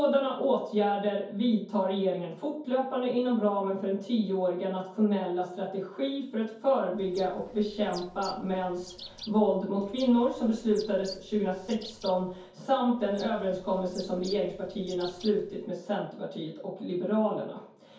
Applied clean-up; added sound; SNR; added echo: none; Bird; 19 dB; reverberation time 0.6 s.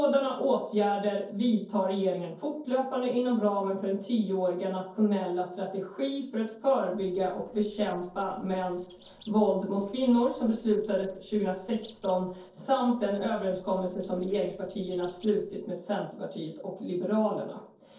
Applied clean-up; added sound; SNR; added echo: neural separator model SepFormer DNS4.